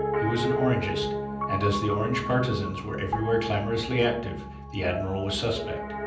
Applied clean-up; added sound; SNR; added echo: none; Piano; 4 dB; reverberation time 0.6 s.